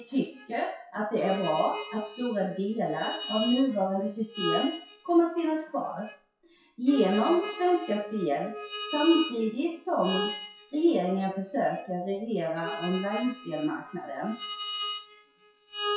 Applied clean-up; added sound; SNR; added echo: classical method WPE with log-MMSE.